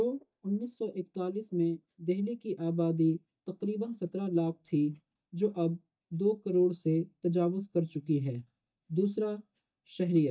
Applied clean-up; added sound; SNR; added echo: neural mask model DeepFilterNet 3.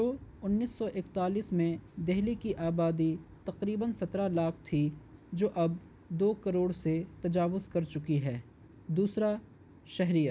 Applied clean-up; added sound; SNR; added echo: none; none; none; none.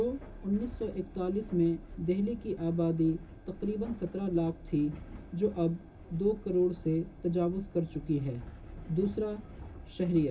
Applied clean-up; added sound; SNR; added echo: none; Train; 15 dB; reverberation time 0.2 s.